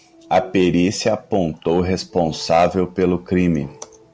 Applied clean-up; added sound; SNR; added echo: none; none; none; none.